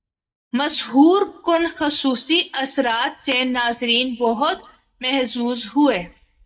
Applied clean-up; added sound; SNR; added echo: neural mask model DeepFilterNet 3.